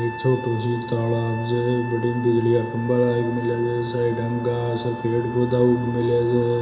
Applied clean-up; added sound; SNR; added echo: none; Trumpet; 13 dB; reverberation time 0.8 s.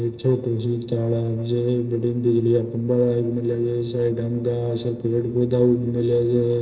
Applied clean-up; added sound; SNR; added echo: neural separator model SepFormer DNS4.